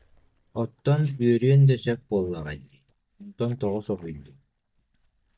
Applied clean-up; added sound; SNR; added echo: neural mask model DeepFilterNet 3.